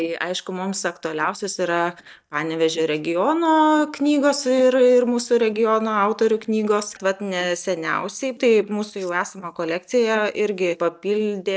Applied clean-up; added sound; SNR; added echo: neural mask model DeepFilterNet 3.